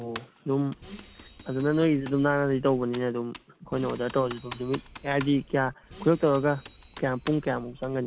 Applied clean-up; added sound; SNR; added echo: none; Bus + Computer keyboard; 17 dB; none.